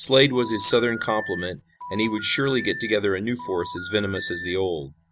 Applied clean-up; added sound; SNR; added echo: none; Telephone; 11 dB; none.